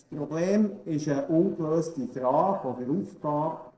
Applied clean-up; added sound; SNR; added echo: neural separator model SepFormer DNS4.